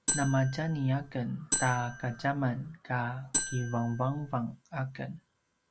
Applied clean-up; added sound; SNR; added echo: none; Marimba, xylophone; 3 dB; none.